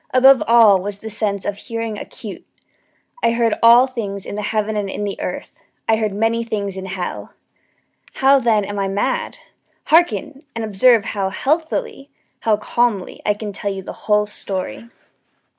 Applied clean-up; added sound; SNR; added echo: none; none; none; none.